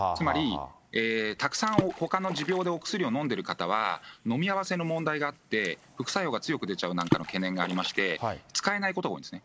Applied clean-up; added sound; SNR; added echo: none; Water / Splash, splatter; 5 dB; none.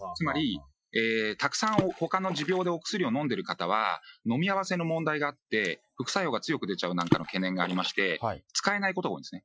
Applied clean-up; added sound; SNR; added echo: classical method Wiener filter.